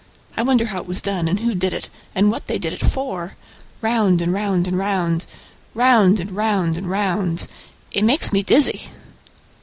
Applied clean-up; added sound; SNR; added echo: none; none; none; none.